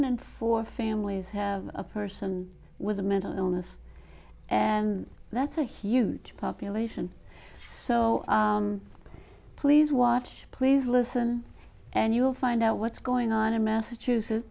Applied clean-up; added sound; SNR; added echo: none; none; none; none.